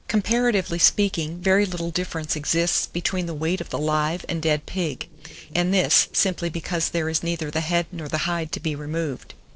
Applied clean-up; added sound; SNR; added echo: neural separator model SepFormer DNS4.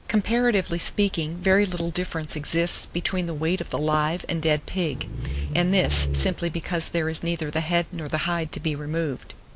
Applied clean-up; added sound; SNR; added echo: none; Growling; 4 dB; none.